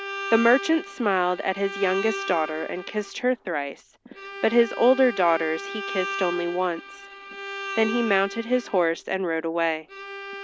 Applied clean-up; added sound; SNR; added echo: none; Bowed string instrument; 10 dB; none.